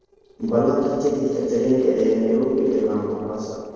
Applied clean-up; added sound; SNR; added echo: neural separator model SepFormer DNS4.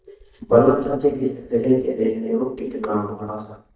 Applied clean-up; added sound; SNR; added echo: neural mask model DeepFilterNet 3.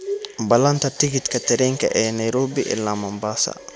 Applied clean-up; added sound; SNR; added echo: none; none; none; none.